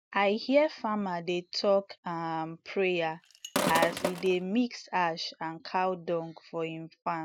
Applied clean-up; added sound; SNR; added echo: none; Sink (filling or washing); 3 dB; none.